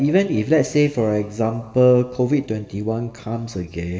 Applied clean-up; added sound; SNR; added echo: none; none; none; reverberation time 1.4 s.